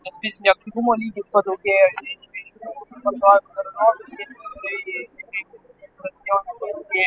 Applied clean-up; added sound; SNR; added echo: classical method spectral subtraction.